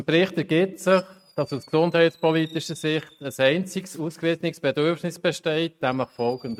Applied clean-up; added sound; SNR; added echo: neural mask model RNNoise.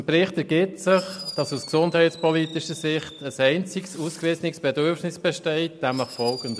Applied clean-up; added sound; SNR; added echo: none; Fireworks; 17 dB; none.